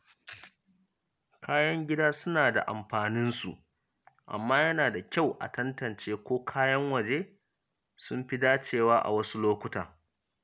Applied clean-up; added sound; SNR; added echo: none; none; none; none.